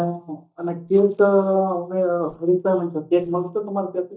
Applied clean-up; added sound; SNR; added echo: neural mask model DeepFilterNet 3.